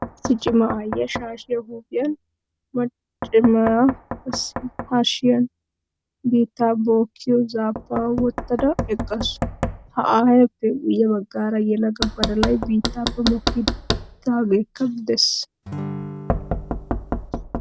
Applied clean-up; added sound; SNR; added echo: none; Acoustic guitar / Strum + Knock; 8 dB; none.